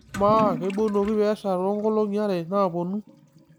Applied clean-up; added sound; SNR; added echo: none; Toilet flush / Liquid; 13 dB; none.